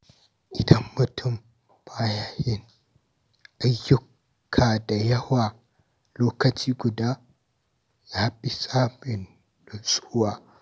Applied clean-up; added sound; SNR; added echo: none; none; none; none.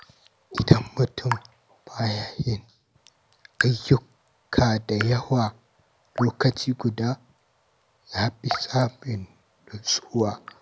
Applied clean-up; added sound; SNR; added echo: none; Raindrop / Drip; 12 dB; none.